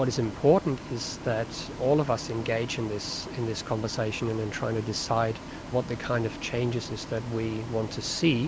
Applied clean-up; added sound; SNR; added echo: none; Bus; 11 dB; none.